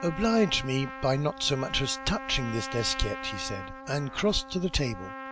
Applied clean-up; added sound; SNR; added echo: none; Trumpet; 11 dB; none.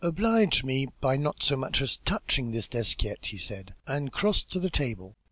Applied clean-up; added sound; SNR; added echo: none; none; none; none.